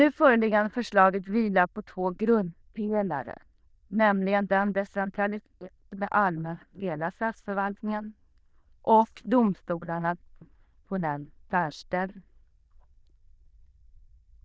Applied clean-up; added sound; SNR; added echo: neural diffusion model UNIVERSE++.